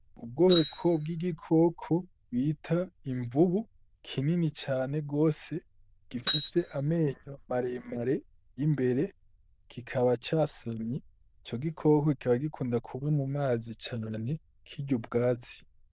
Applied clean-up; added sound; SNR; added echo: neural diffusion model UNIVERSE++.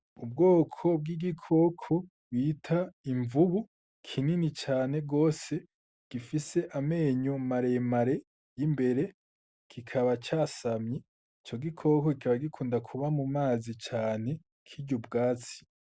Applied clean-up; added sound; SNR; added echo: none; none; none; none.